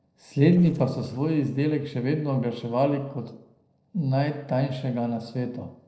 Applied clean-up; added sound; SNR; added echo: neural separator model SepFormer DNS4.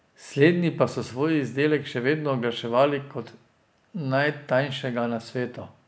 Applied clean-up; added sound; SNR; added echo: none; none; none; none.